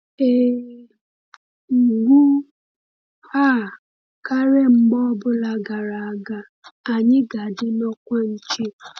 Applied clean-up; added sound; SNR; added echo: none; none; none; none.